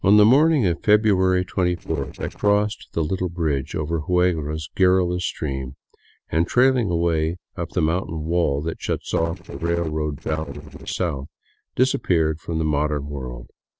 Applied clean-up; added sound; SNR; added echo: neural separator model SepFormer DNS4.